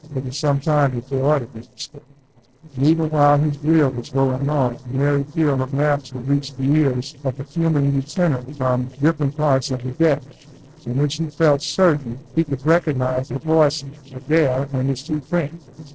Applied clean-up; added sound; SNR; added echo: neural separator model SepFormer DNS4.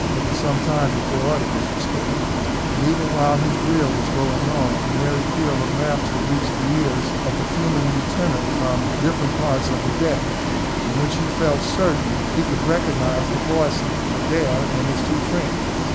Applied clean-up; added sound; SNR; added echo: none; Bus; -2 dB; none.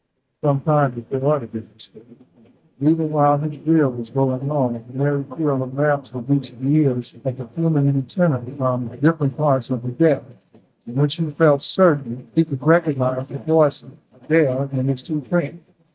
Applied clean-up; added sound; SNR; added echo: neural mask model DeepFilterNet 3.